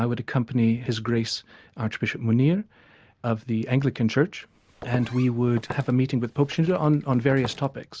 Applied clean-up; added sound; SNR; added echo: none; Walk, footsteps; 16 dB; none.